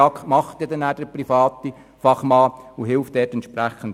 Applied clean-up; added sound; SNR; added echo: none; none; none; none.